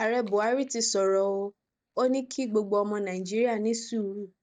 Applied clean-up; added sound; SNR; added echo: neural mask model DeepFilterNet 3.